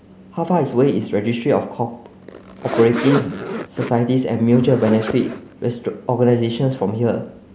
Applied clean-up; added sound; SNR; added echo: none; Zipper (clothing); 9 dB; none.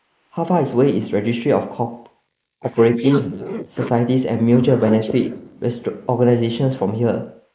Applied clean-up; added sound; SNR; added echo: neural mask model Resemble Enhance denoiser.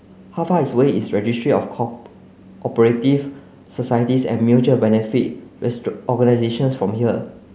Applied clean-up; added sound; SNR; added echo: none; none; none; none.